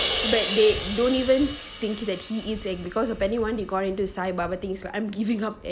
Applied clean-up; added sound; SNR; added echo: none; Crash cymbal; 9 dB; none.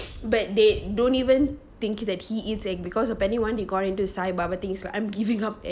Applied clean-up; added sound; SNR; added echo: none; none; none; none.